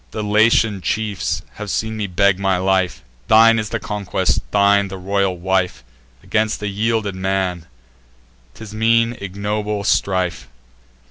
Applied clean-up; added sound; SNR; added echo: none; none; none; none.